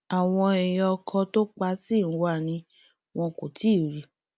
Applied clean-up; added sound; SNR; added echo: none; none; none; none.